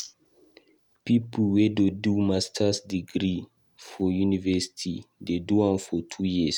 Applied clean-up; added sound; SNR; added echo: none; none; none; none.